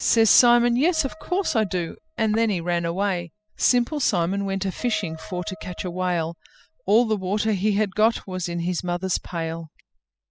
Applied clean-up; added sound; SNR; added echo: classical method spectral subtraction.